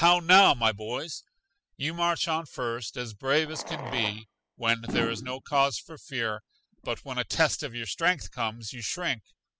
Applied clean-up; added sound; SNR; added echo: classical method spectral subtraction.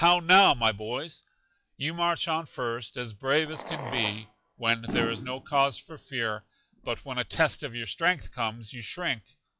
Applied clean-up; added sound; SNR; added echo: classical method log-MMSE.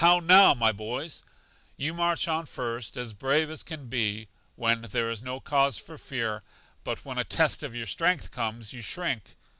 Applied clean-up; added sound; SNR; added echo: none; none; none; none.